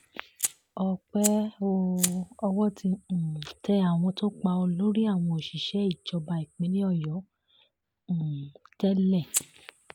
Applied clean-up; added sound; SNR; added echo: none; Fire; 12 dB; none.